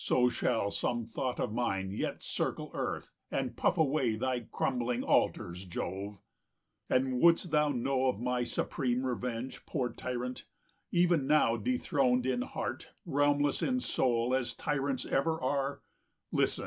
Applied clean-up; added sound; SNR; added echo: none; none; none; none.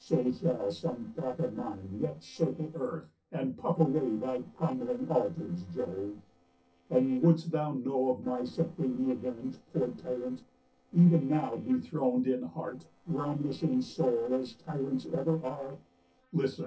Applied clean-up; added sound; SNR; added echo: neural separator model SepFormer DNS4.